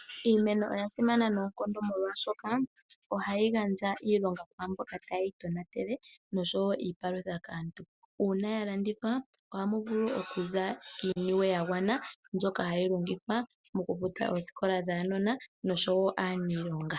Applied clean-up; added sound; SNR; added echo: none; none; none; none.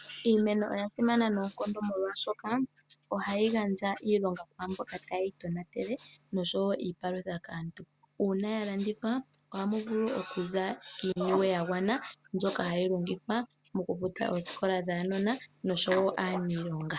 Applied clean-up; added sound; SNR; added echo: none; Respiratory sounds; 17 dB; none.